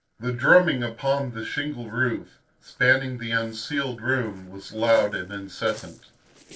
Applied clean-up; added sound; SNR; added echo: neural separator model SepFormer DNS4.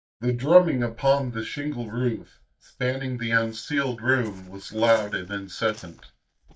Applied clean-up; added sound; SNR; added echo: neural mask model DeepFilterNet 3.